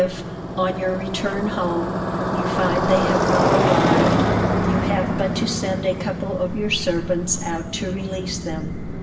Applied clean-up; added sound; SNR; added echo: none; Motorcycle; -2 dB; reverberation time 0.7 s.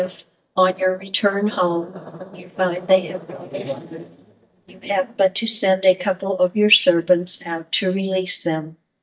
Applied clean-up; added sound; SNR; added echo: neural mask model DeepFilterNet 3.